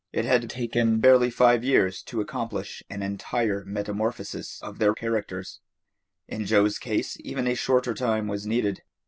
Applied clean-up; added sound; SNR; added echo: none; none; none; none.